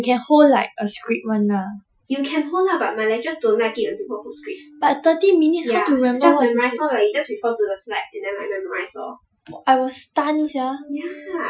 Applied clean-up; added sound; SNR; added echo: classical method Wiener filter.